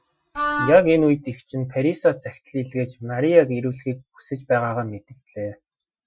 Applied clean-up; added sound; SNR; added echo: classical method Wiener filter.